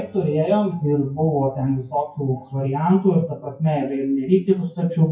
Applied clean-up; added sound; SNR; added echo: classical method WPE with log-MMSE.